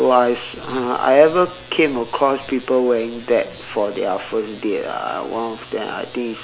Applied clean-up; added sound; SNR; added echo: none; none; none; none.